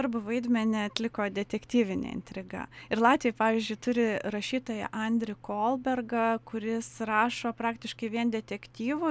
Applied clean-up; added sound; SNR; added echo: none; none; none; none.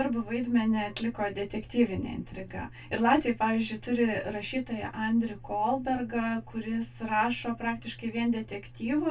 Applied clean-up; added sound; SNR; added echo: none; none; none; reverberation time 0.1 s.